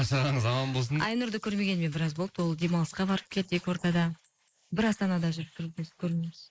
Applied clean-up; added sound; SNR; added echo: neural mask model Resemble Enhance denoiser.